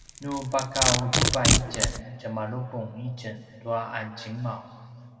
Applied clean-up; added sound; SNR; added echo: none; Domestic sounds, home sounds; -2 dB; reverberation time 2.3 s.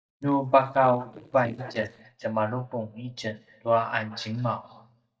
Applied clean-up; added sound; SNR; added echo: neural mask model DeepFilterNet 3.